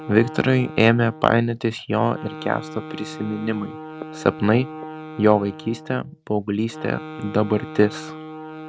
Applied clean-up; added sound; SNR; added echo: none; Wind instrument, woodwind instrument; 14 dB; none.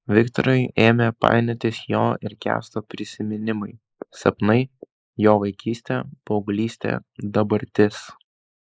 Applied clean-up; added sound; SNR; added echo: neural mask model Resemble Enhance denoiser.